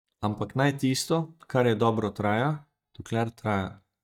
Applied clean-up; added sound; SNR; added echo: neural mask model DeepFilterNet 3.